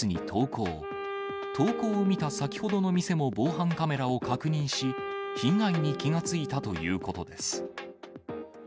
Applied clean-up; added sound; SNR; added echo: none; Wind instrument, woodwind instrument; 11 dB; none.